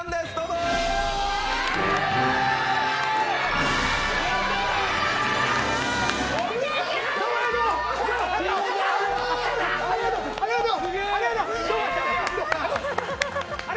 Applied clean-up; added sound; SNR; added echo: none; Wind instrument, woodwind instrument; 15 dB; none.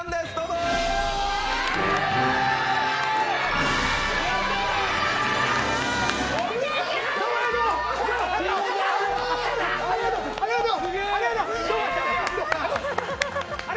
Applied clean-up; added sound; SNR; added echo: none; none; none; none.